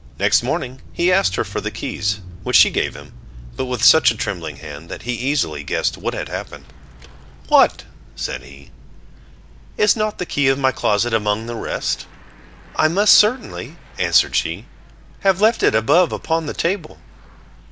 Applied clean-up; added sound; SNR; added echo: none; Mechanisms / Bicycle; 19 dB; none.